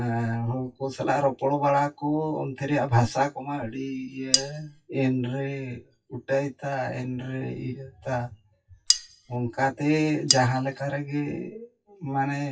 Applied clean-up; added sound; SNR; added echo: classical method WPE with log-MMSE.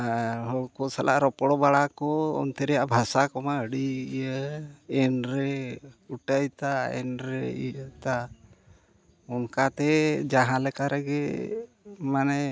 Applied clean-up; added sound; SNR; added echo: none; none; none; none.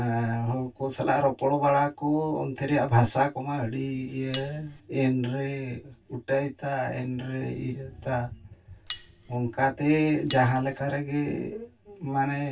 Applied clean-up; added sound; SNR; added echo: none; Cutlery, silverware; -1 dB; reverberation time 0.1 s.